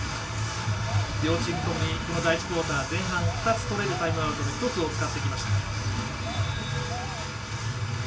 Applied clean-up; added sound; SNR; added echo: none; Bird vocalization, bird call, bird song; 18 dB; reverberation time 0.2 s.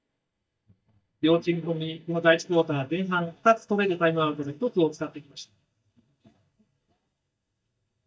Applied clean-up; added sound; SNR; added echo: neural mask model DeepFilterNet 3.